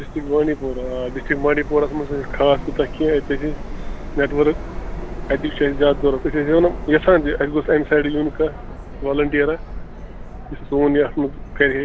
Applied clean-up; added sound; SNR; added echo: none; Subway, metro, underground; 9 dB; none.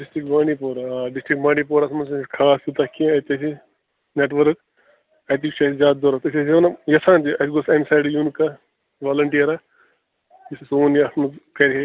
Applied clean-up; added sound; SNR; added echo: none; none; none; none.